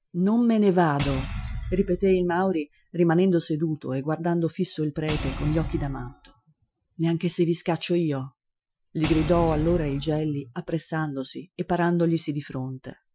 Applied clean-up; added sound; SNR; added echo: classical method Wiener filter.